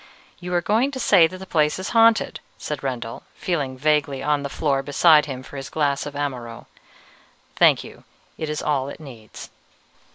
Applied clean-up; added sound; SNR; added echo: none; none; none; none.